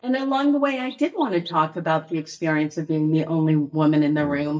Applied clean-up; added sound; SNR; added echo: neural mask model DeepFilterNet 3.